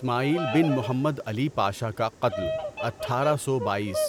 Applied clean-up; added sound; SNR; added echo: none; Bird vocalization, bird call, bird song; 8 dB; none.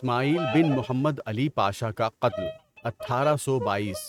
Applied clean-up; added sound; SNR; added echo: neural mask model RNNoise.